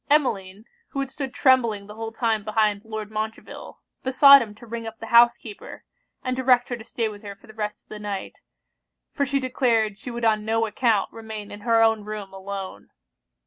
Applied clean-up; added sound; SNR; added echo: none; none; none; none.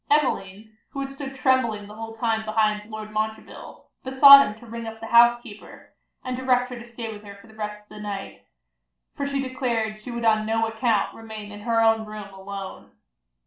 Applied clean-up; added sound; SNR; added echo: none; none; none; reverberation time 0.4 s.